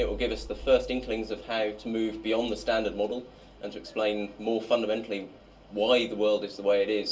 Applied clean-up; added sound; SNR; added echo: none; none; none; reverberation time 0.2 s.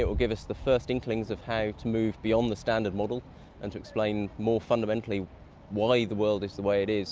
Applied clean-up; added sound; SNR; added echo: none; none; none; none.